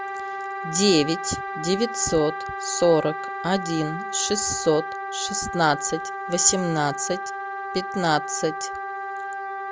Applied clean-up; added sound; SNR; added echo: none; Wind instrument, woodwind instrument; 6 dB; none.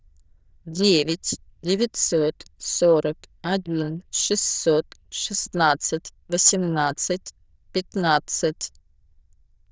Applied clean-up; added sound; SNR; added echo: neural diffusion model UNIVERSE++.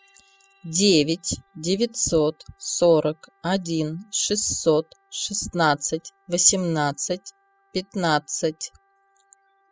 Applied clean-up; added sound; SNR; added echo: classical method spectral subtraction.